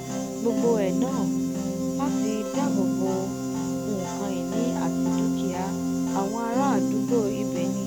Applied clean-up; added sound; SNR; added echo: none; Piano; -4 dB; none.